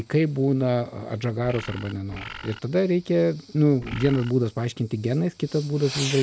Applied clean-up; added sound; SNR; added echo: none; Bird + Fireworks; 16 dB; none.